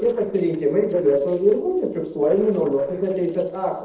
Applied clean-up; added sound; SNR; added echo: neural separator model SepFormer DNS4.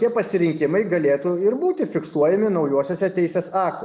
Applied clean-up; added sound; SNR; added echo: none; none; none; none.